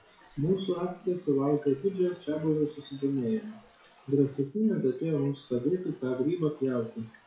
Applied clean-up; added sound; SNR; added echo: classical method WPE with log-MMSE.